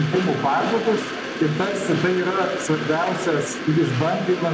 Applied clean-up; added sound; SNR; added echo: none; Train; 7 dB; none.